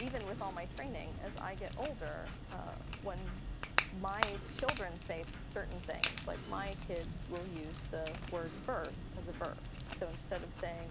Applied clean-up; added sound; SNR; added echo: none; Crack / Crackle; -5 dB; none.